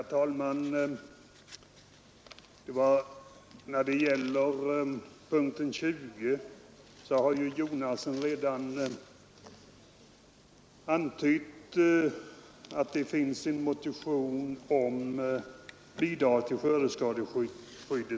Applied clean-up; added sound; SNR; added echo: none; none; none; none.